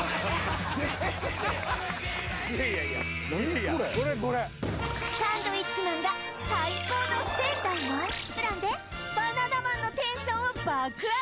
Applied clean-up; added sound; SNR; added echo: none; Bass guitar; 16 dB; none.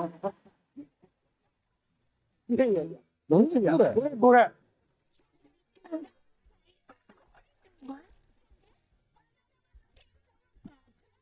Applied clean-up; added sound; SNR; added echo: neural mask model DeepFilterNet 3.